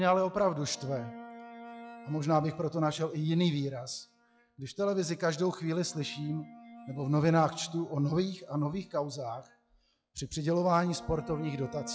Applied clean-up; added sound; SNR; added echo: classical method log-MMSE.